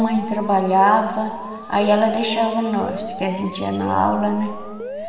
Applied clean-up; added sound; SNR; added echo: none; Alarm; 12 dB; reverberation time 1.6 s.